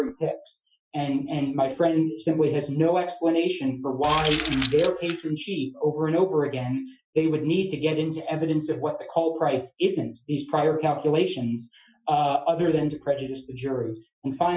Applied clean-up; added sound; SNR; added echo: classical method Wiener filter.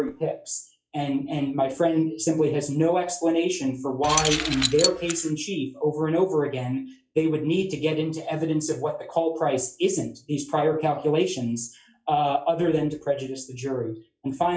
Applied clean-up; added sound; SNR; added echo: classical method log-MMSE.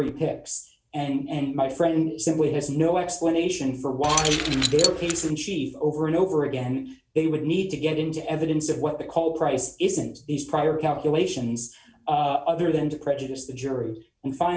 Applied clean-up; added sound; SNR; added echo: none; Keys jangling; 2 dB; none.